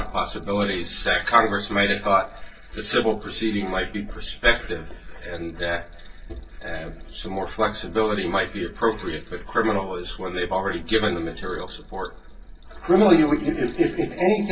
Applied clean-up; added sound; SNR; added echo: neural separator model SepFormer DNS4.